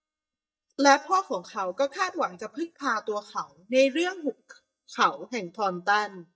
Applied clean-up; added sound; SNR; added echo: neural mask model DeepFilterNet 3.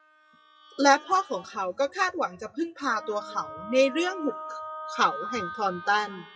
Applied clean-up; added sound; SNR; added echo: classical method WPE with log-MMSE.